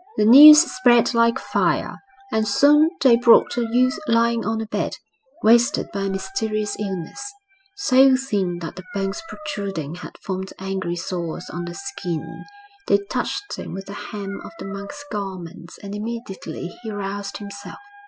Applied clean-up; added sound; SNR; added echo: classical method spectral subtraction.